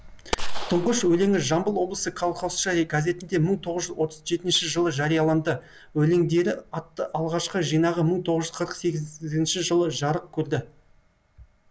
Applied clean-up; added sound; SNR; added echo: none; Gunshot, gunfire; 6 dB; none.